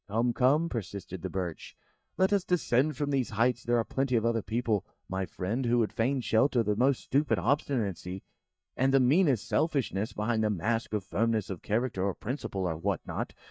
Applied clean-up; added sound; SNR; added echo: neural mask model DeepFilterNet 3.